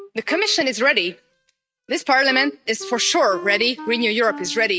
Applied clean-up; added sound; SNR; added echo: neural mask model RNNoise.